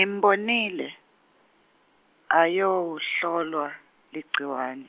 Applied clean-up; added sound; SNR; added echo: none; none; none; none.